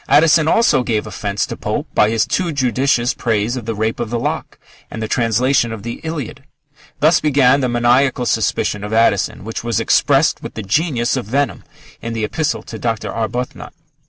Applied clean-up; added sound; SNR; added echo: none; none; none; none.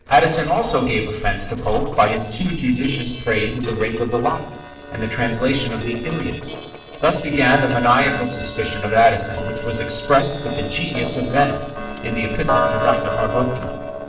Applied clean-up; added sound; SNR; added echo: neural separator model SepFormer DNS4.